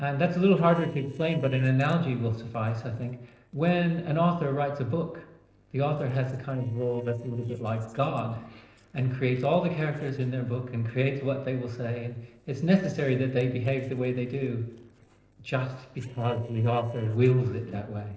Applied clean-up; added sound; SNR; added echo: neural separator model SepFormer DNS4.